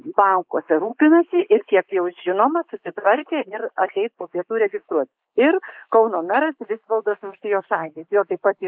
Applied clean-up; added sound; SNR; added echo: neural mask model Resemble Enhance denoiser.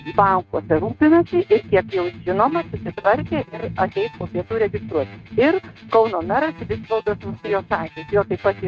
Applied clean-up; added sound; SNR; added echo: neural mask model RNNoise.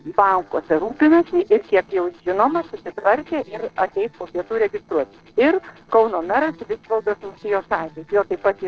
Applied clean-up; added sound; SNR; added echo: neural separator model SepFormer DNS4.